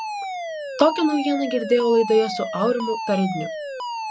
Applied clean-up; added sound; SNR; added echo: none; Alarm; 7 dB; none.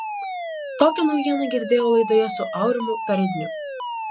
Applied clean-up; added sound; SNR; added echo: classical method log-MMSE.